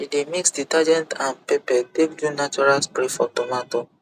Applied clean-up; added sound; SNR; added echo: none; none; none; none.